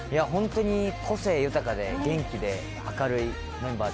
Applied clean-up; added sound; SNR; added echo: none; Wind instrument, woodwind instrument; 20 dB; none.